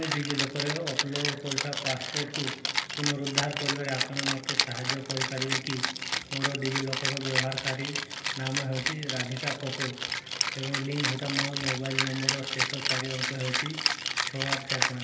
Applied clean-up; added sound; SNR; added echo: none; Rattle (instrument); -2 dB; reverberation time 1.4 s.